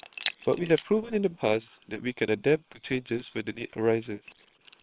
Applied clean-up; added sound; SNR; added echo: neural separator model SepFormer WHAM!.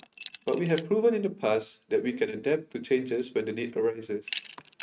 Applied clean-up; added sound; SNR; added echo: neural mask model RNNoise.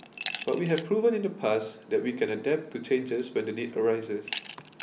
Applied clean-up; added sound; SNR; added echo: none; Glass; 15 dB; none.